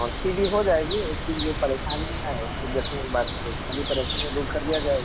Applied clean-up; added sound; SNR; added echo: none; Bird; 3 dB; none.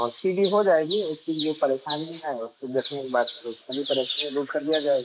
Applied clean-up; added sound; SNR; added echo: neural mask model Resemble Enhance denoiser.